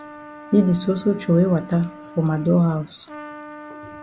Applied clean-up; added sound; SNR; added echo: none; Trumpet; 18 dB; none.